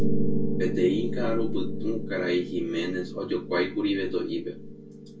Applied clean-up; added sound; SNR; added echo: none; Piano; -2 dB; reverberation time 0.2 s.